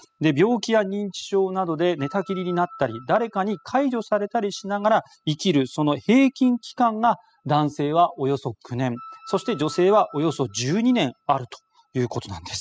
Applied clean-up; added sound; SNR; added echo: classical method spectral subtraction.